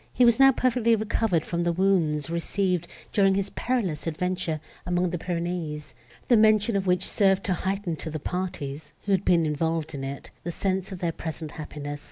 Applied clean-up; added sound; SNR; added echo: none; none; none; none.